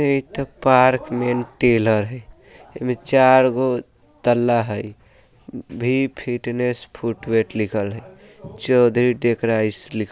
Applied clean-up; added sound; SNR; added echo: none; none; none; none.